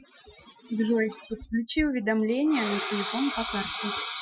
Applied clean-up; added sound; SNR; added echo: classical method Wiener filter.